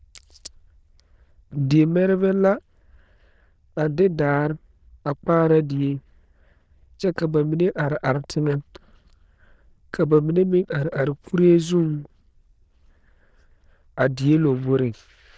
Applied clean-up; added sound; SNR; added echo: neural diffusion model UNIVERSE++.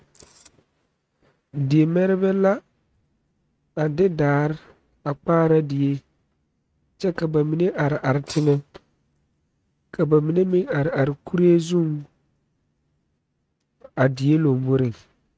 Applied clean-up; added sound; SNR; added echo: neural mask model RNNoise.